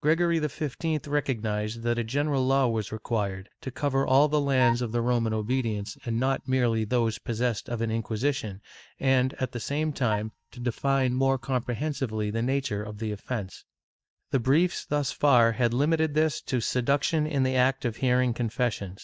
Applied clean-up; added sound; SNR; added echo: neural mask model DeepFilterNet 3.